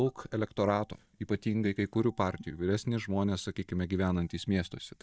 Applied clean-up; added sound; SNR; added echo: neural mask model DeepFilterNet 3.